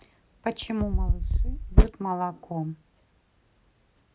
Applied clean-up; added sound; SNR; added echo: none; none; none; none.